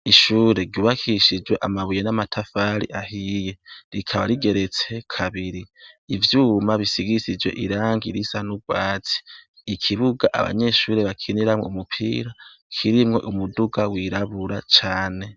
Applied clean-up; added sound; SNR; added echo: none; none; none; none.